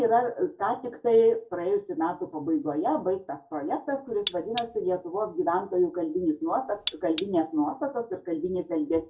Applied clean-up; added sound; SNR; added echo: none; Cutlery, silverware; 0 dB; reverberation time 0.2 s.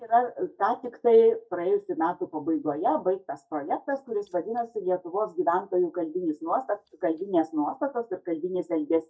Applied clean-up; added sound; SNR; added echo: neural mask model DeepFilterNet 3.